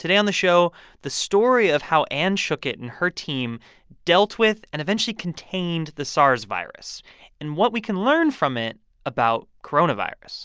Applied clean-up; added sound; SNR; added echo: none; none; none; none.